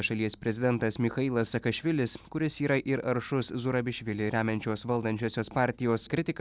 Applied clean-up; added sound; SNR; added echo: none; none; none; none.